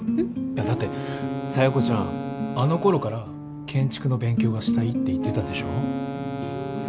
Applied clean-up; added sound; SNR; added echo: none; Wind instrument, woodwind instrument; 10 dB; none.